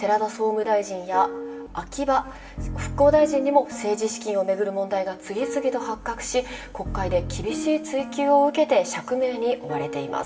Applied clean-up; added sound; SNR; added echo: none; Piano; 11 dB; reverberation time 0.8 s.